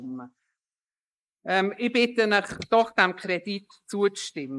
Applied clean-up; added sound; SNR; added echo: neural mask model Resemble Enhance denoiser.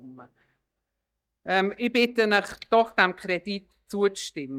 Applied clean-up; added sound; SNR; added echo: neural mask model DeepFilterNet 3.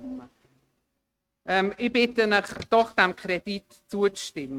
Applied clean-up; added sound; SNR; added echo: neural mask model RNNoise.